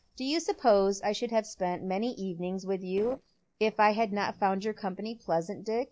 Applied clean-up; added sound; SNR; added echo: neural separator model SepFormer DNS4.